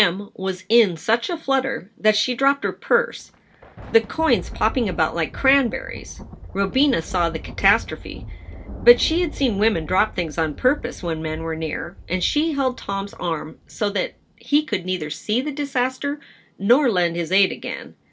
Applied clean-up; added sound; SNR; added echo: none; Thunder; 16 dB; reverberation time 0.2 s.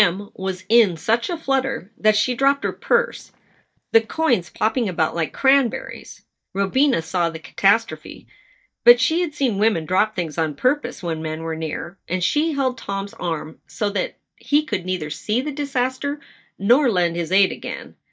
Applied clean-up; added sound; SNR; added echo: neural mask model DeepFilterNet 3.